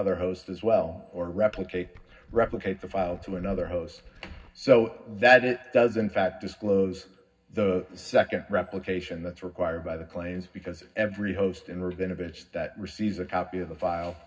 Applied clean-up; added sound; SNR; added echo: none; Glass; 19 dB; reverberation time 0.4 s.